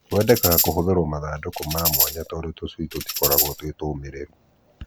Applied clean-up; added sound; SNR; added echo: none; Tambourine; -1 dB; none.